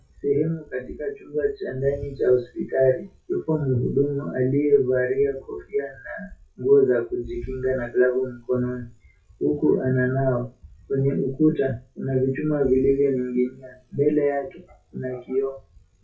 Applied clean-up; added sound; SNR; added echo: classical method WPE with log-MMSE.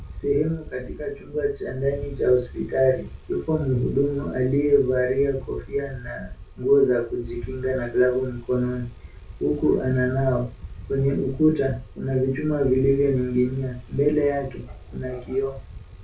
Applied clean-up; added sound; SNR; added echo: none; Bicycle; 16 dB; reverberation time 0.3 s.